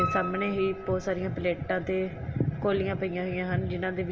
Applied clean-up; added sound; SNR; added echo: none; Piano; 11 dB; reverberation time 1.8 s.